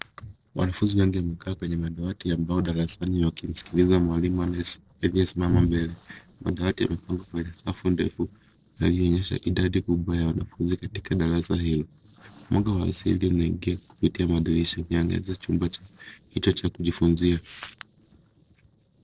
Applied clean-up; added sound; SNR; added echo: neural separator model SepFormer DNS4.